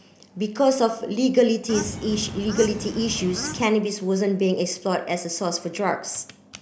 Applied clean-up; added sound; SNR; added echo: none; Bird / Fowl; 9 dB; none.